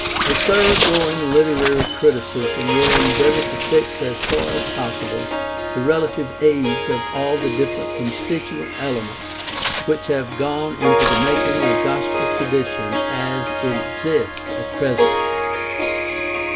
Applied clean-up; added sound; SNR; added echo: none; Bird + Harp; 0 dB; none.